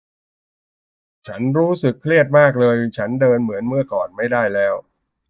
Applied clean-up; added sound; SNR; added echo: neural mask model DeepFilterNet 3.